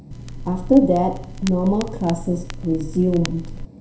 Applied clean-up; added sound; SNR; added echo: none; Crackle; 11 dB; reverberation time 0.5 s.